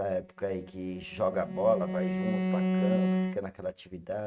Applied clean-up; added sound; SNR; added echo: neural mask model RNNoise.